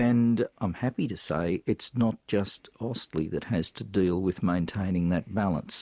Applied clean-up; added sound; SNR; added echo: none; none; none; none.